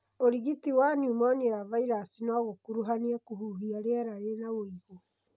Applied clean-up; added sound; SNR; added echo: none; none; none; none.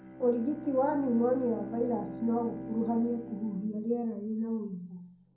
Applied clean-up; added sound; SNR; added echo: none; Bowed string instrument; 12 dB; reverberation time 0.5 s.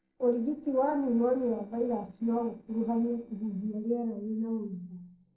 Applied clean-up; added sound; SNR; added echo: neural separator model SepFormer DNS4.